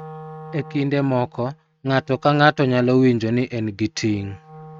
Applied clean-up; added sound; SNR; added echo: neural mask model RNNoise.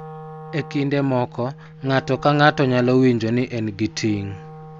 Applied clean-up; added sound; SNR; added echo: none; Wind instrument, woodwind instrument; 17 dB; none.